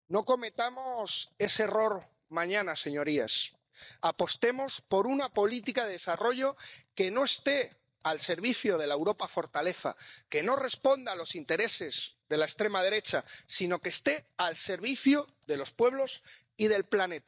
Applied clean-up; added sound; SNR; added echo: neural mask model DeepFilterNet 3.